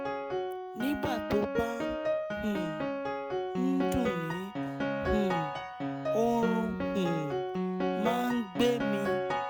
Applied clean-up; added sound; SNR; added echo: none; Piano; -1 dB; none.